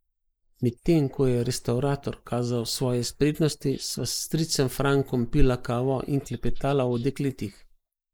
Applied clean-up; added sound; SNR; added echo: neural mask model Resemble Enhance denoiser.